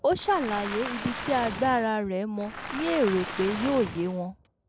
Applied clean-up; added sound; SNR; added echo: none; Waves, surf; 9 dB; none.